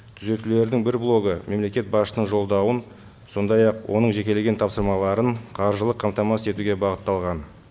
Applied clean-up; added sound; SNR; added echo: none; none; none; none.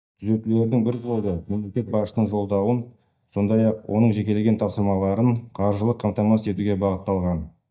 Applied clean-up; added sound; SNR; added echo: neural mask model DeepFilterNet 3.